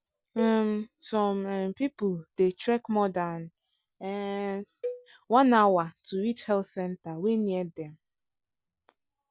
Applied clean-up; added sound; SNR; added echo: none; Cowbell; 14 dB; none.